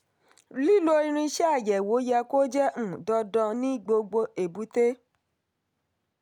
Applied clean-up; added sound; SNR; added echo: none; none; none; none.